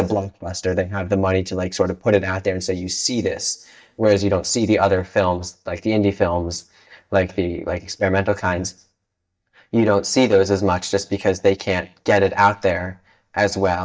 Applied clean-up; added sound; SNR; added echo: neural mask model DeepFilterNet 3.